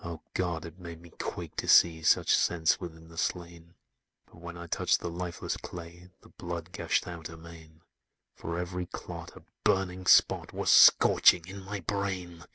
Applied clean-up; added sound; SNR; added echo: none; none; none; none.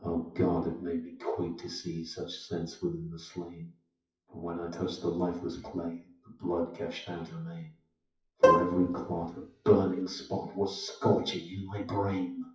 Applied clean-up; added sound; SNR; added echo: classical method WPE with log-MMSE.